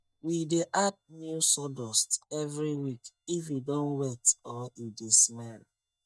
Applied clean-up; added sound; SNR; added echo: neural mask model DeepFilterNet 3.